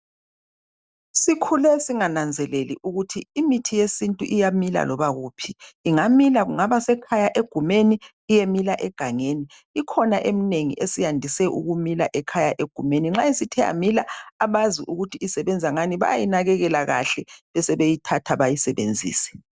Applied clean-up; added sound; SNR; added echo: none; none; none; none.